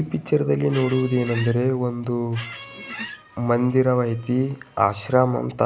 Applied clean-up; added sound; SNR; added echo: none; Squeak; 13 dB; none.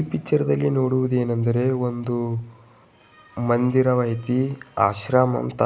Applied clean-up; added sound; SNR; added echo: none; none; none; none.